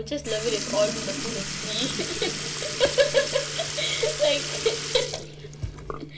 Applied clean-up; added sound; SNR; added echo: none; Sink (filling or washing) / Liquid; 5 dB; reverberation time 1.7 s.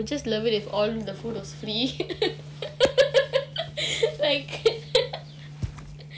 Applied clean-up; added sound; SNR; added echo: none; none; none; none.